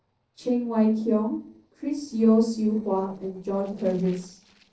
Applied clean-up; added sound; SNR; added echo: neural separator model SepFormer DNS4.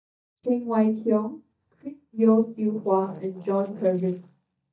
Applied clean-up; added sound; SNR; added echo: neural mask model DeepFilterNet 3.